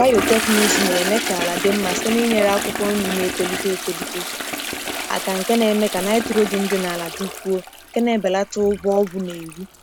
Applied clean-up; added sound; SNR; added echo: none; Toilet flush; 5 dB; none.